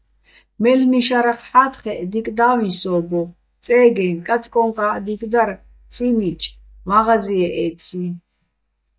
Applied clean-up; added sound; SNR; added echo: neural mask model DeepFilterNet 3.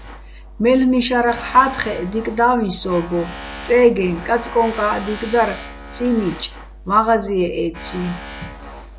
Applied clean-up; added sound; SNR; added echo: none; Tools; 15 dB; none.